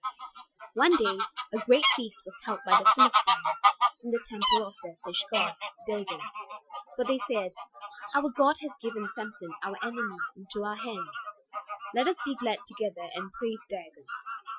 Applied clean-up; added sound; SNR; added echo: classical method Wiener filter.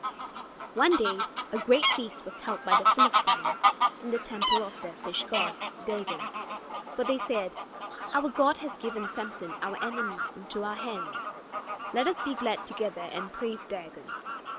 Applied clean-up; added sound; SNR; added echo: none; Fowl; -1 dB; none.